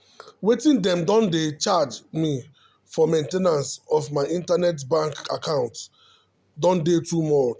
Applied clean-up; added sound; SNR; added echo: none; none; none; none.